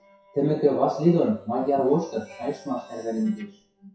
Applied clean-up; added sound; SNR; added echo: classical method WPE with log-MMSE.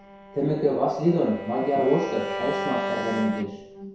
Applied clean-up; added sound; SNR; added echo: none; Bowed string instrument; 8 dB; reverberation time 0.7 s.